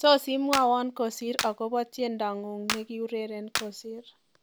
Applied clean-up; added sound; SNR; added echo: none; Clapping; 9 dB; none.